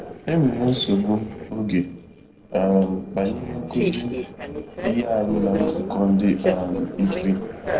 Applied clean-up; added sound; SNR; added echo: neural separator model SepFormer DNS4.